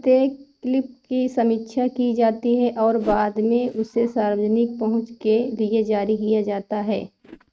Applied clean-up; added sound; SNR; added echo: neural mask model RNNoise.